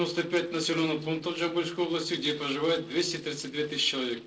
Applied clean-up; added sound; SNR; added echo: neural separator model SepFormer DNS4.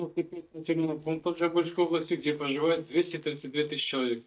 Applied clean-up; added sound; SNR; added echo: neural mask model DeepFilterNet 3.